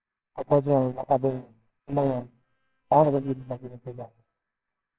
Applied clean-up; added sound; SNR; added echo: neural separator model SepFormer WHAMR!.